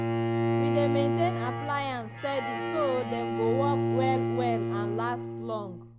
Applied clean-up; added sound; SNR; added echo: none; Bowed string instrument; -3 dB; none.